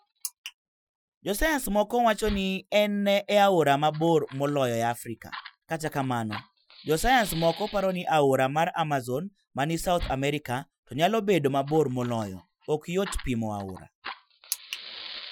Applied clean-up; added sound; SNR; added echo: classical method Wiener filter.